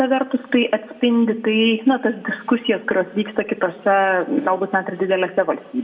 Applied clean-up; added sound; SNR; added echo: none; none; none; reverberation time 0.9 s.